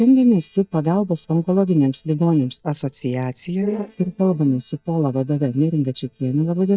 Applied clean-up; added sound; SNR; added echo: neural mask model DeepFilterNet 3.